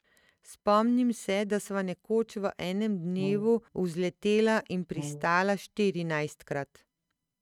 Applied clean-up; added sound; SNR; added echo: neural mask model RNNoise.